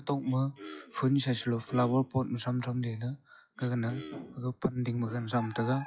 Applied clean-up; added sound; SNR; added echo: classical method log-MMSE.